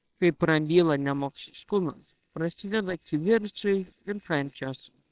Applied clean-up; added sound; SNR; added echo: neural separator model SepFormer WHAMR!.